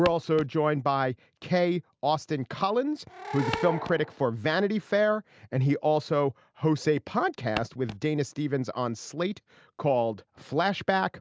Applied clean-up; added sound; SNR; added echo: none; Animal / Brass instrument + Walk, footsteps; 10 dB; none.